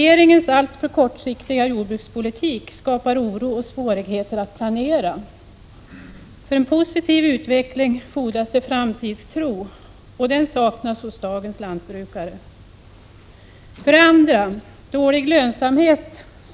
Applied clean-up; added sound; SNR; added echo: none; none; none; none.